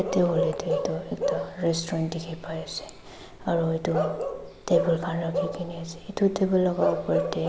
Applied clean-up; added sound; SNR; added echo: none; Bark / Livestock, farm animals, working animals; 5 dB; none.